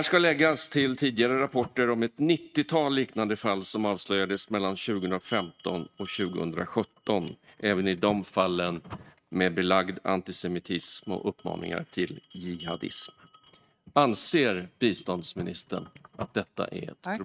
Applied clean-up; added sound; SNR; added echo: neural mask model RNNoise.